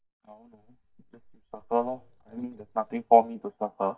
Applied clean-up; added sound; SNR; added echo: neural mask model DeepFilterNet 3.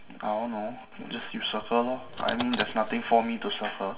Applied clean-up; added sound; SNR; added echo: none; Car; 11 dB; reverberation time 2.0 s.